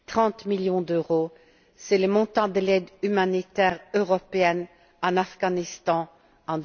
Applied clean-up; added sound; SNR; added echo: none; none; none; none.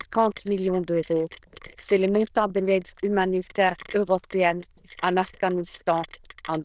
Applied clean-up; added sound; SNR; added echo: neural diffusion model UNIVERSE++.